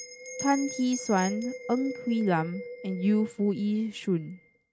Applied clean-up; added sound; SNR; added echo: neural mask model RNNoise.